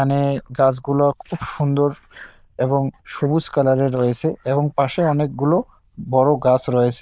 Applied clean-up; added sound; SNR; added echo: neural diffusion model UNIVERSE++.